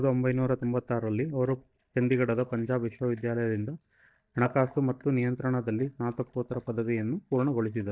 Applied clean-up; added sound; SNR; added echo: neural mask model DeepFilterNet 3.